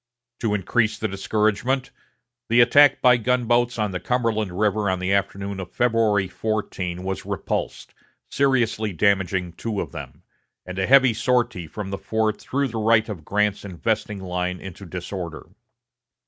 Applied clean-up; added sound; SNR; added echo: none; none; none; none.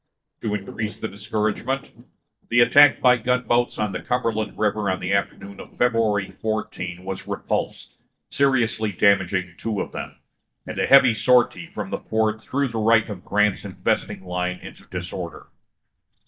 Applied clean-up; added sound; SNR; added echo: neural mask model DeepFilterNet 3.